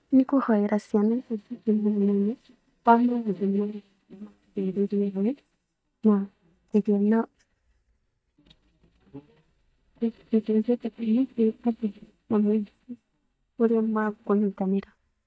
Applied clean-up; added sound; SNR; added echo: neural mask model DeepFilterNet 3.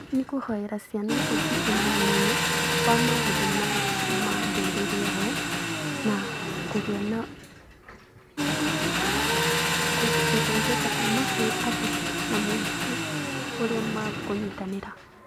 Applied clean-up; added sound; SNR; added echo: none; Engine; -4 dB; none.